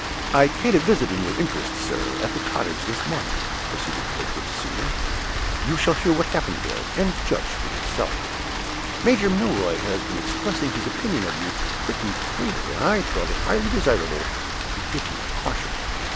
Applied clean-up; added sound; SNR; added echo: none; Rain; 1 dB; none.